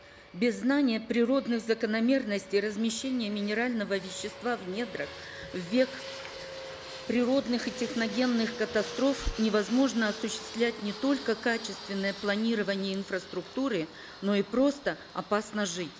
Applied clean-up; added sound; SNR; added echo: none; Fixed-wing aircraft, airplane; 14 dB; none.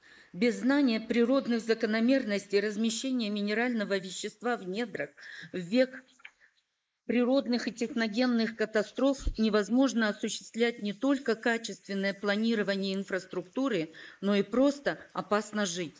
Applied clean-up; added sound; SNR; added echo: neural mask model Resemble Enhance denoiser.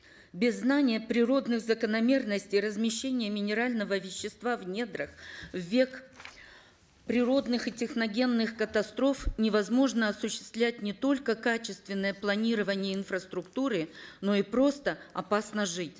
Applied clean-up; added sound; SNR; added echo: none; none; none; none.